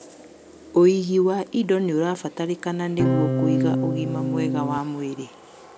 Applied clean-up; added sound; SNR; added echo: none; Electric guitar / Strum; -1 dB; none.